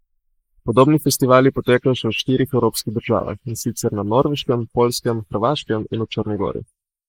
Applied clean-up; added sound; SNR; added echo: neural mask model Resemble Enhance denoiser.